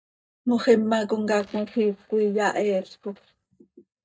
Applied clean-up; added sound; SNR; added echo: neural mask model DeepFilterNet 3.